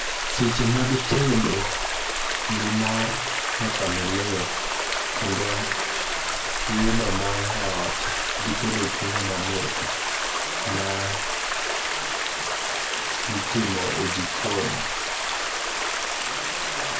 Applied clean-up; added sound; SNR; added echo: none; Stream; -3 dB; reverberation time 0.3 s.